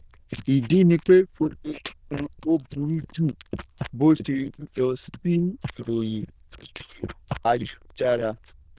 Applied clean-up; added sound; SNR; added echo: neural diffusion model UNIVERSE++.